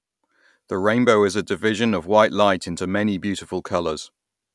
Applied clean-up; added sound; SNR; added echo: none; none; none; none.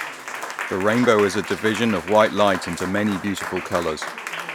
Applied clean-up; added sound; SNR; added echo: none; Applause; 9 dB; none.